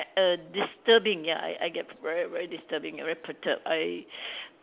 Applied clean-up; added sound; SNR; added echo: none; none; none; none.